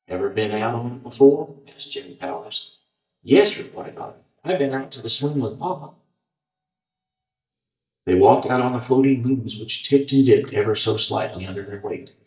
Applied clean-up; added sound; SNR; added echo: neural mask model DeepFilterNet 3.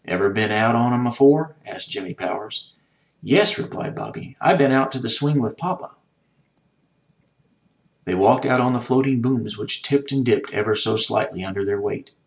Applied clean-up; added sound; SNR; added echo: none; none; none; none.